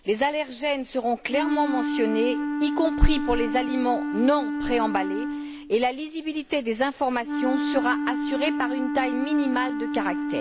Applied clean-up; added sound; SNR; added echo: none; Wind instrument, woodwind instrument; 3 dB; none.